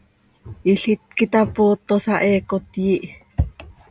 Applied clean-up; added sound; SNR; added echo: none; none; none; none.